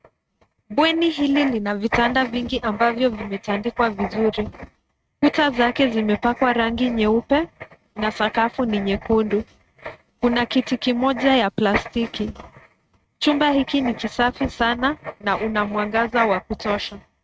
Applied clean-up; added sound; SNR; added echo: neural mask model RNNoise.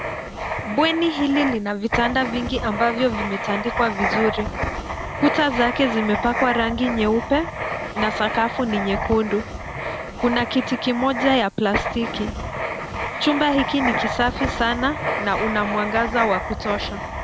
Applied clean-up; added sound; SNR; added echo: none; Writing; 4 dB; none.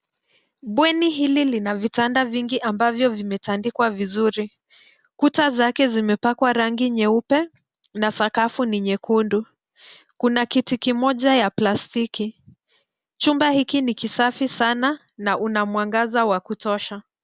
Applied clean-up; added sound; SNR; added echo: none; none; none; none.